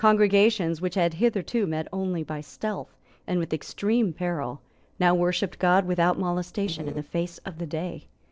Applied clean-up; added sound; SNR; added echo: neural separator model SepFormer DNS4.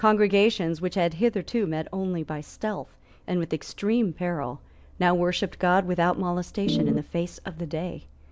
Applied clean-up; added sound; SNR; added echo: none; Organ; -2 dB; none.